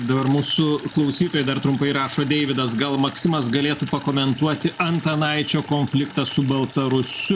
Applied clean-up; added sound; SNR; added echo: none; Water tap, faucet / Liquid; 17 dB; none.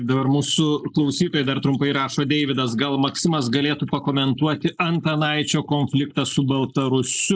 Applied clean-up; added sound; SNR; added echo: neural mask model Resemble Enhance denoiser.